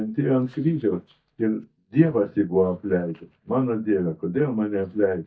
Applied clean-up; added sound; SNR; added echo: neural mask model DeepFilterNet 3.